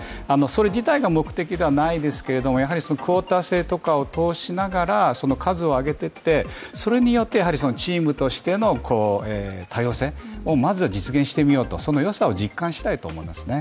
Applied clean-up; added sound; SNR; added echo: none; none; none; none.